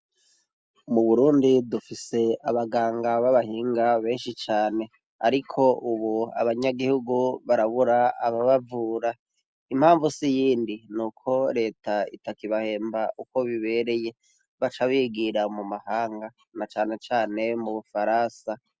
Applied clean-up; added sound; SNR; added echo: none; none; none; none.